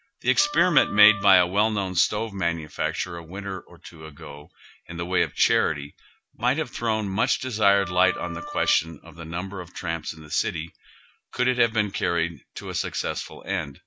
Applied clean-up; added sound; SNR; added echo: none; Wind instrument, woodwind instrument; 12 dB; none.